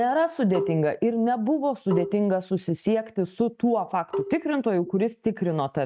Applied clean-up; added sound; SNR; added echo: neural mask model RNNoise.